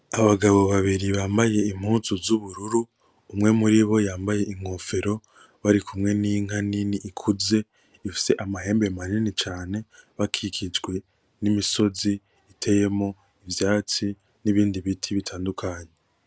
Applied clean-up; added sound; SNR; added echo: none; none; none; none.